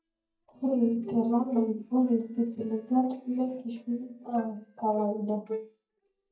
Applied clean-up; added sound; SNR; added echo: neural mask model DeepFilterNet 3.